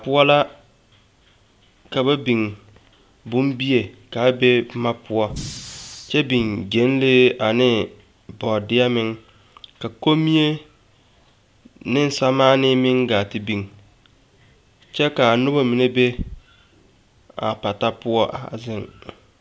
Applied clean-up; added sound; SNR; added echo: none; Fire; 14 dB; none.